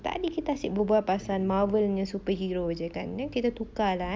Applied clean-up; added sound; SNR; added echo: none; none; none; none.